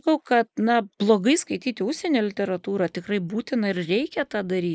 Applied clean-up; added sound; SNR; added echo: neural mask model Resemble Enhance denoiser.